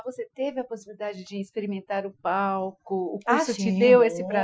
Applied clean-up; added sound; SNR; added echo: classical method Wiener filter.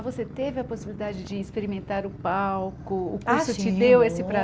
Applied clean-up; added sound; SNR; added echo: none; Motorcycle; 15 dB; none.